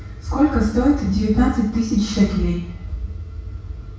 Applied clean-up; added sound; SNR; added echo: none; none; none; reverberation time 0.6 s.